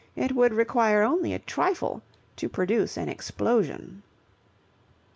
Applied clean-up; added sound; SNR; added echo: none; none; none; none.